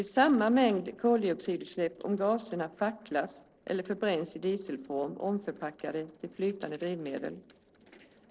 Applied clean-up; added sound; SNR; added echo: neural separator model SepFormer DNS4.